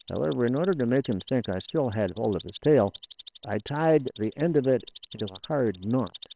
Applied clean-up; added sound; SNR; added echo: neural separator model SepFormer WHAMR!.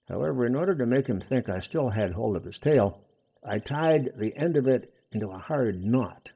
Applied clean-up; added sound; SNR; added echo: neural mask model DeepFilterNet 3.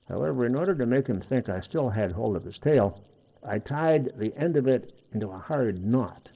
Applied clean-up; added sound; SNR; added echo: neural separator model SepFormer DNS4.